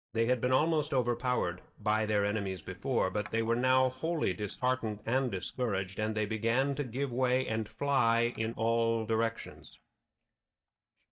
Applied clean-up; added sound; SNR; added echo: neural mask model DeepFilterNet 3.